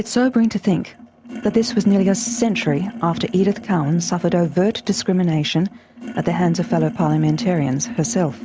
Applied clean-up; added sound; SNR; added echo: none; Sink (filling or washing); 12 dB; none.